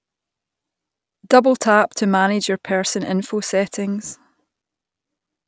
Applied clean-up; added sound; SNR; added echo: none; none; none; none.